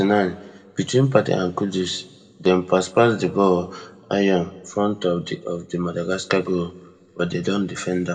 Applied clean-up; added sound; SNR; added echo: none; none; none; reverberation time 1.0 s.